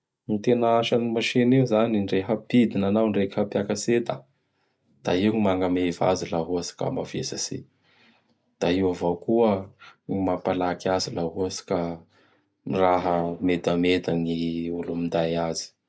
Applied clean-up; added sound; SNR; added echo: none; none; none; none.